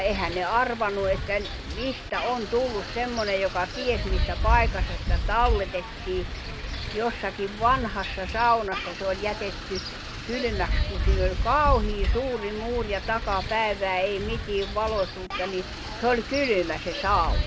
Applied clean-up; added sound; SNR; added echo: none; Wind; 2 dB; none.